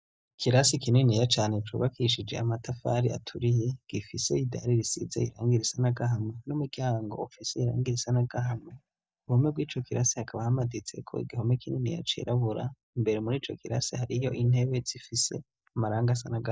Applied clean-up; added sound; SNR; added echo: neural mask model DeepFilterNet 3.